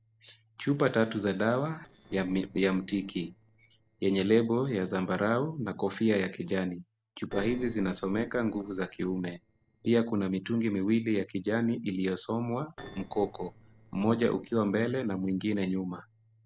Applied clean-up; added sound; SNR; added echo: neural separator model SepFormer DNS4.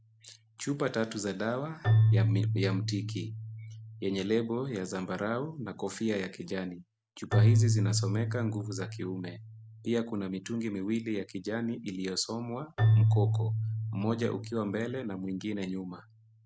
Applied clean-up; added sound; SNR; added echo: none; Keyboard (musical); -3 dB; none.